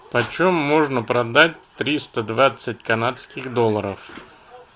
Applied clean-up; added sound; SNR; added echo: none; none; none; none.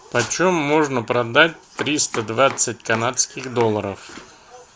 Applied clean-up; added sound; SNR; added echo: none; Domestic sounds, home sounds; 16 dB; none.